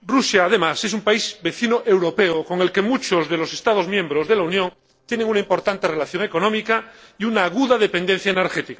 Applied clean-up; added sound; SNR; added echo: neural separator model SepFormer DNS4.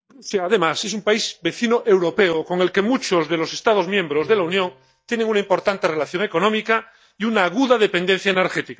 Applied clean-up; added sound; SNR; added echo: neural mask model DeepFilterNet 3.